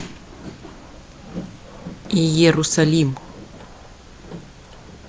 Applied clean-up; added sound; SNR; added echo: none; Boat, Water vehicle; 16 dB; none.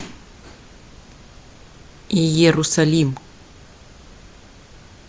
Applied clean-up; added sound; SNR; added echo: none; none; none; none.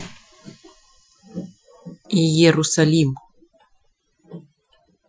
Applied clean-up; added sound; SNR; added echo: classical method Wiener filter.